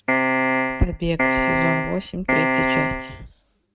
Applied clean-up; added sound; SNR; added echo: neural mask model RNNoise.